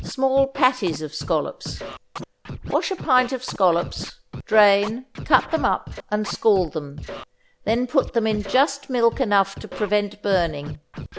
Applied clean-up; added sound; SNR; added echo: none; Scratching (performance technique); 14 dB; none.